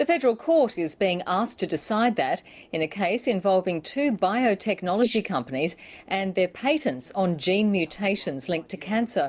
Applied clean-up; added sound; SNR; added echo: neural mask model Resemble Enhance denoiser.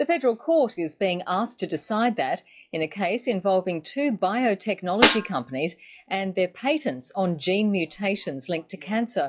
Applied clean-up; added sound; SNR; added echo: classical method log-MMSE.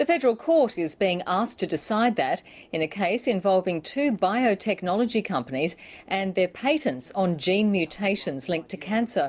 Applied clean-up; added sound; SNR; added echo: none; none; none; none.